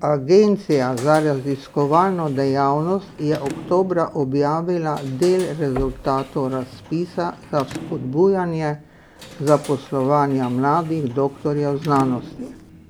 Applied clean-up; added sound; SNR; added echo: none; Sliding door / Slam + Knock; 18 dB; none.